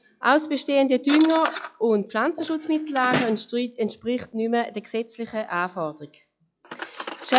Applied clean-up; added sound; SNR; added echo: classical method log-MMSE.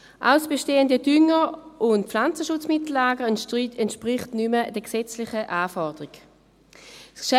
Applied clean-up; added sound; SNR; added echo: none; none; none; none.